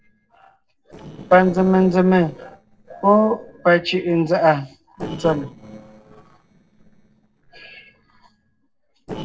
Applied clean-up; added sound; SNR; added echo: neural separator model SepFormer DNS4.